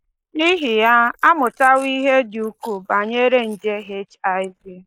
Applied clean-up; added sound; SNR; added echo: neural mask model Resemble Enhance denoiser.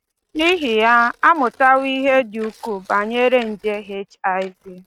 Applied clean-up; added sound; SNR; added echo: neural mask model RNNoise.